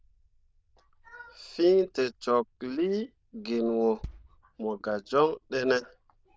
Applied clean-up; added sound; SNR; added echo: neural diffusion model UNIVERSE++.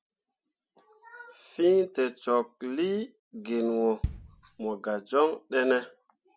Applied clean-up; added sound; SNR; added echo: none; Bass drum; 7 dB; none.